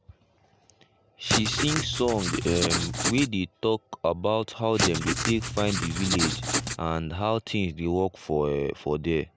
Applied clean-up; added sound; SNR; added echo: none; Writing; 1 dB; none.